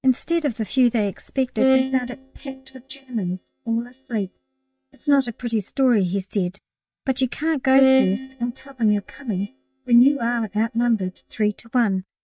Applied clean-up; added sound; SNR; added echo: neural mask model DeepFilterNet 3.